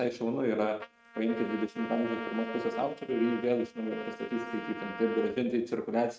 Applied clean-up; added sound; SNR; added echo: neural mask model RNNoise.